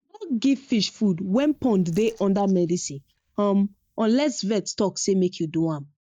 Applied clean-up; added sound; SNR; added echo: neural mask model DeepFilterNet 3.